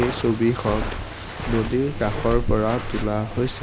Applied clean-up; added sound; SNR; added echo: none; Walk, footsteps; 5 dB; none.